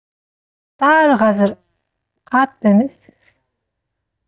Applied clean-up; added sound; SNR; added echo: neural mask model DeepFilterNet 3.